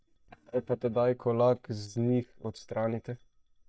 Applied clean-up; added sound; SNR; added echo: neural mask model DeepFilterNet 3.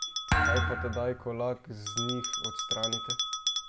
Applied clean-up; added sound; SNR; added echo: none; Bell + Thump, thud; -4 dB; none.